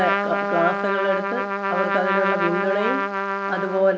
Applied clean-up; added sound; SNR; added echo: none; Trumpet; 0 dB; none.